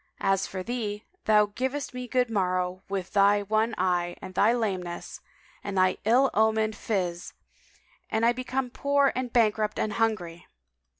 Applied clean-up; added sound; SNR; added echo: none; none; none; none.